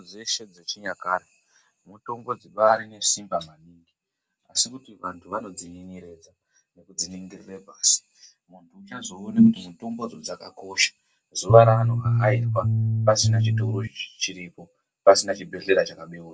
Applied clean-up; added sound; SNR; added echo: none; Bass guitar; -4 dB; none.